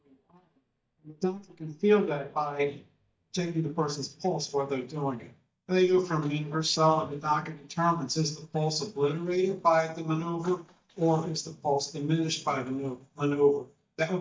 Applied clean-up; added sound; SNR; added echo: neural mask model DeepFilterNet 3.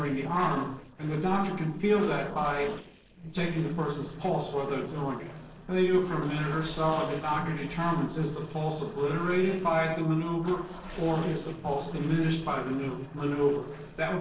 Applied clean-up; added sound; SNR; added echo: neural separator model SepFormer DNS4.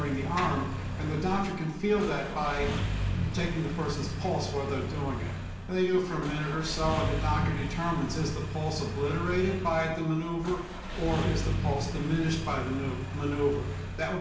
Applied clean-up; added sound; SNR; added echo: none; Engine starting; 3 dB; reverberation time 0.6 s.